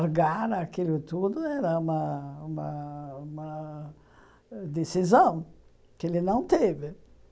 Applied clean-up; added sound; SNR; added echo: none; none; none; none.